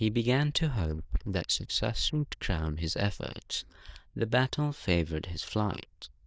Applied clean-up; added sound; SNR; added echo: neural diffusion model UNIVERSE++.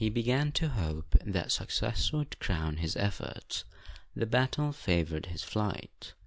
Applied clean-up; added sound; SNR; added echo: none; none; none; none.